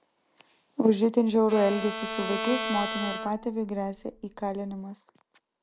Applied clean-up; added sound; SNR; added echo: none; Bowed string instrument; 7 dB; none.